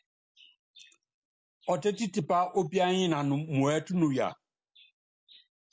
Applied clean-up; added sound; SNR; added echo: none; none; none; none.